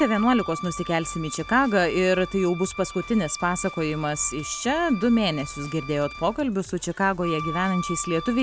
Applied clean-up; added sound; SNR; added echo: none; Wind instrument, woodwind instrument; 12 dB; none.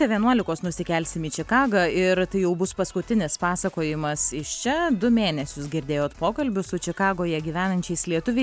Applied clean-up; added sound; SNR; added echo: none; none; none; none.